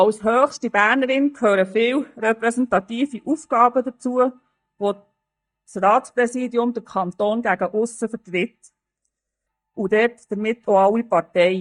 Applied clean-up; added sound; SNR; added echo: neural mask model DeepFilterNet 3.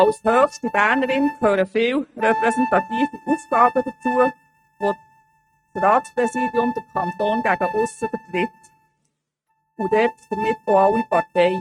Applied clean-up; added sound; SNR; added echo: neural mask model RNNoise.